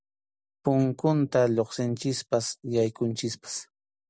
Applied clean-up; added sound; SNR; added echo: none; none; none; none.